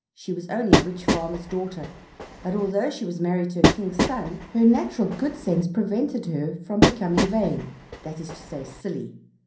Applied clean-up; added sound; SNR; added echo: none; Train; -1 dB; reverberation time 0.6 s.